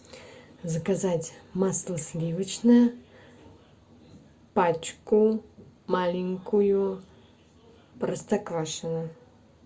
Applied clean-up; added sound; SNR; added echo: none; none; none; none.